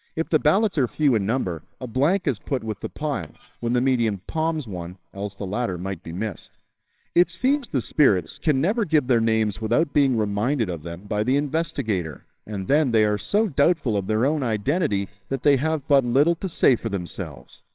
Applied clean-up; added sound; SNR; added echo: neural separator model SepFormer WHAMR!.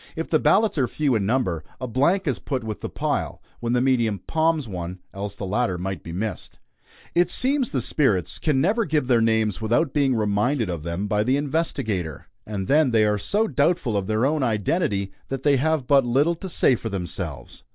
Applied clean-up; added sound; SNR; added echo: none; none; none; none.